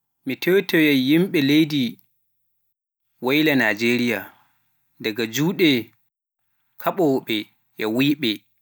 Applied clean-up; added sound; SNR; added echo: none; none; none; none.